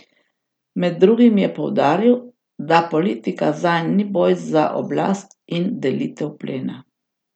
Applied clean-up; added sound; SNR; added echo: none; none; none; none.